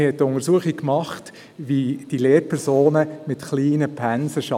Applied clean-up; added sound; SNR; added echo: none; none; none; none.